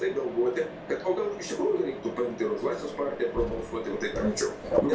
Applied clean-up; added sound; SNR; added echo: none; Mechanisms; 6 dB; reverberation time 0.3 s.